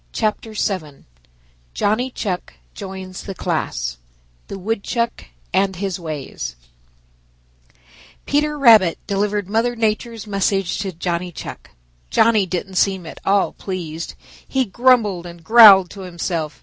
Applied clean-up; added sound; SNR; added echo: none; none; none; none.